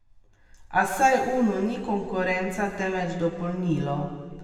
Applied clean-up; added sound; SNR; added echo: none; none; none; reverberation time 2.0 s.